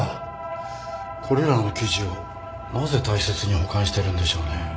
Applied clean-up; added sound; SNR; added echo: none; none; none; none.